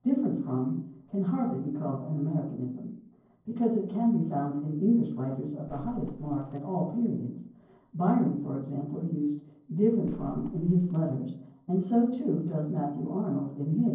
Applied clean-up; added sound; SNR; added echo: neural separator model SepFormer DNS4.